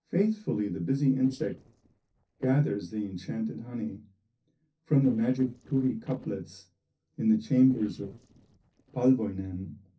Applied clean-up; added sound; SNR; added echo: neural separator model SepFormer DNS4.